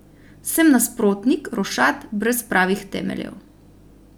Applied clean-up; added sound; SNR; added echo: none; none; none; none.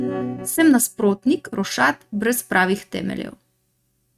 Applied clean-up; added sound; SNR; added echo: neural mask model RNNoise.